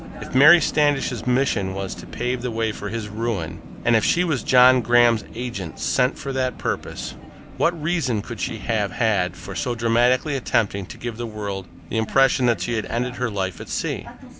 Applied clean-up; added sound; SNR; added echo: none; Vehicle; 15 dB; none.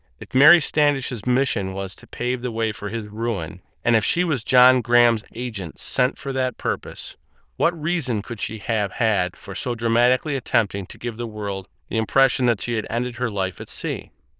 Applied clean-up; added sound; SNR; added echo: neural diffusion model UNIVERSE++.